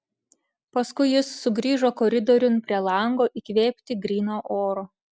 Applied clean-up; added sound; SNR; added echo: none; none; none; none.